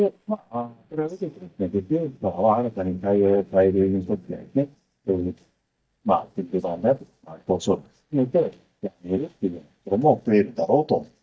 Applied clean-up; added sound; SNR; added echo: neural mask model DeepFilterNet 3.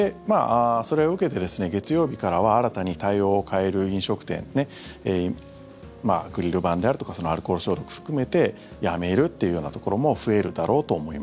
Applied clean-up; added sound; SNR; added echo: none; none; none; none.